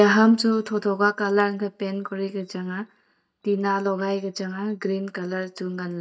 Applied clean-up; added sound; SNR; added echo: neural mask model DeepFilterNet 3.